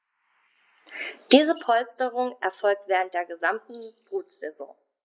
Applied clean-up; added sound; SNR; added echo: neural mask model Resemble Enhance denoiser.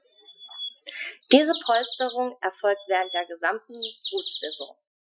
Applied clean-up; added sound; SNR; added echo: classical method Wiener filter.